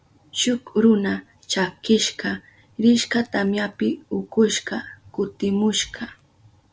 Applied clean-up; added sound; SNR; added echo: none; none; none; none.